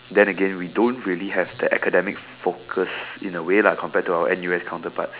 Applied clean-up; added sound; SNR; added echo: none; none; none; none.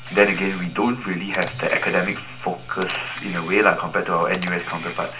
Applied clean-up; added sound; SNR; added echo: none; Camera; 15 dB; reverberation time 0.2 s.